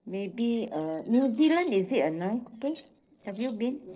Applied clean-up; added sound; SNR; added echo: neural separator model SepFormer DNS4.